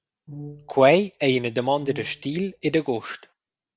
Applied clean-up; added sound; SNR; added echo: none; Brass instrument; 17 dB; none.